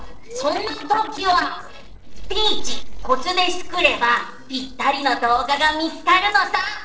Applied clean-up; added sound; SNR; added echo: neural separator model SepFormer DNS4.